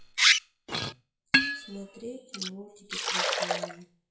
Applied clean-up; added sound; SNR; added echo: classical method WPE with log-MMSE.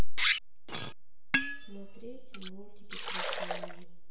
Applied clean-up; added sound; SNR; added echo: none; Liquid; 6 dB; reverberation time 1.0 s.